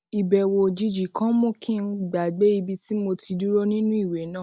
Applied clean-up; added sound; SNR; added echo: none; none; none; none.